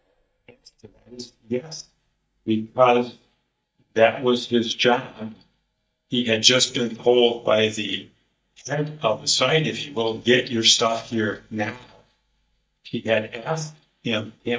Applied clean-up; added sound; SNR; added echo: neural mask model DeepFilterNet 3.